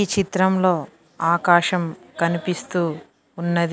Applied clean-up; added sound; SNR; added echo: none; none; none; none.